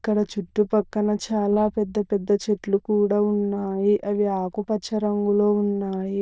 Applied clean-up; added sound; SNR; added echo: neural diffusion model UNIVERSE++.